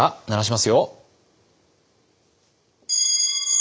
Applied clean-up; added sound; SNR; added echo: none; none; none; none.